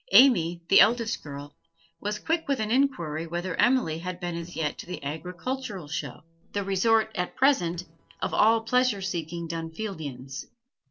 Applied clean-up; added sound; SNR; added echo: neural separator model SepFormer DNS4.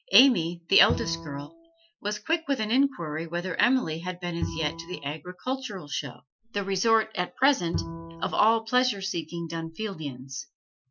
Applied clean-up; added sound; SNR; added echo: classical method Wiener filter.